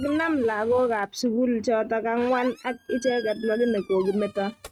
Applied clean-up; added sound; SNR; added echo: neural mask model RNNoise.